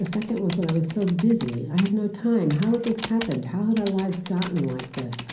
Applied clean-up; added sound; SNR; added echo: none; Typing; 13 dB; reverberation time 0.6 s.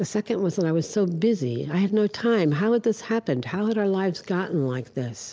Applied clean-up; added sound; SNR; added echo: none; none; none; none.